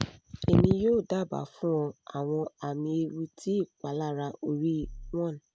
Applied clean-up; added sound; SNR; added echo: none; Bass drum; 12 dB; none.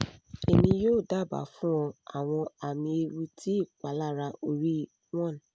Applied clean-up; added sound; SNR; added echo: none; none; none; none.